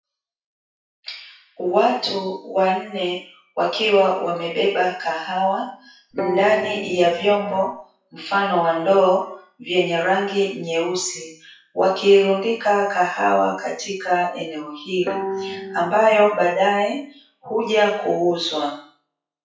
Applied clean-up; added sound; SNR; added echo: classical method WPE with log-MMSE.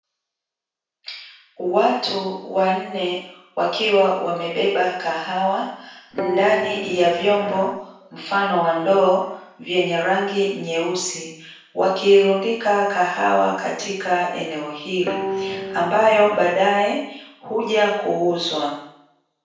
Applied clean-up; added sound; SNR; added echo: none; Guitar; 8 dB; reverberation time 0.6 s.